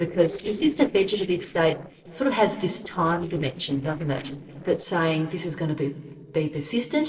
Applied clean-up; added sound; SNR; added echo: neural separator model SepFormer DNS4.